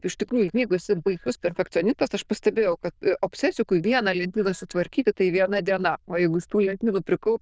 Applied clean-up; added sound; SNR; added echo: neural diffusion model UNIVERSE++.